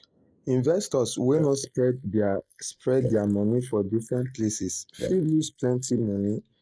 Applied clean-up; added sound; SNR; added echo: neural mask model Resemble Enhance denoiser.